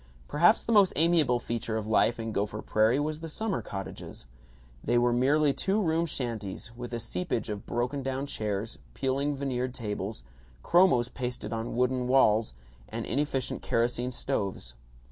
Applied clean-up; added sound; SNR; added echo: none; none; none; none.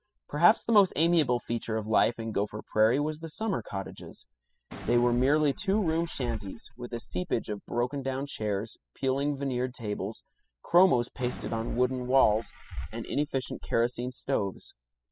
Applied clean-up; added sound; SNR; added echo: classical method spectral subtraction.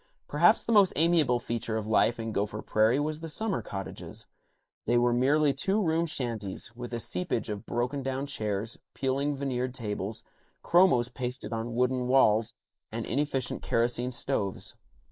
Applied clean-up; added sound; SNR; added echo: neural mask model Resemble Enhance denoiser.